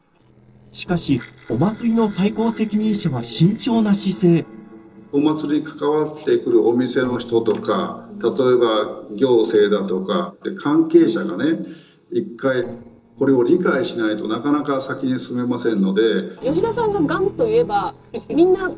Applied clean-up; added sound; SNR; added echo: neural separator model SepFormer DNS4.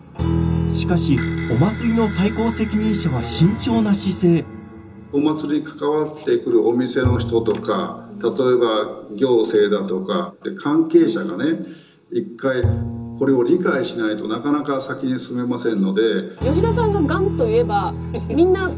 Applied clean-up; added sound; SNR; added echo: none; Bowed string instrument; 10 dB; reverberation time 0.2 s.